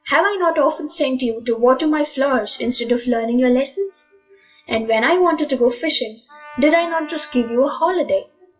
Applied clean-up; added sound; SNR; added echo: classical method WPE with log-MMSE.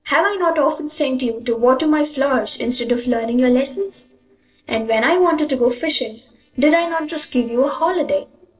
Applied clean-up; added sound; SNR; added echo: neural separator model SepFormer DNS4.